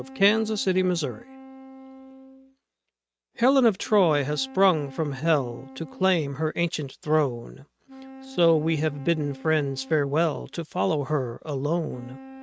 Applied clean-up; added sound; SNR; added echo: neural mask model RNNoise.